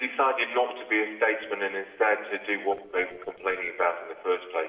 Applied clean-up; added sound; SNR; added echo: neural separator model SepFormer DNS4.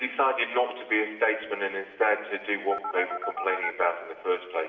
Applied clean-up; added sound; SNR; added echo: none; Telephone; 5 dB; reverberation time 2.5 s.